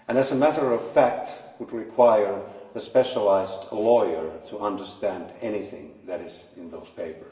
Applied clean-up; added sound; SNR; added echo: none; none; none; reverberation time 1.2 s.